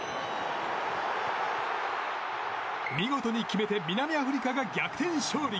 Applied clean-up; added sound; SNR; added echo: none; none; none; none.